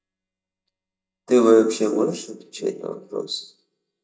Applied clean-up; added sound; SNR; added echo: neural mask model DeepFilterNet 3.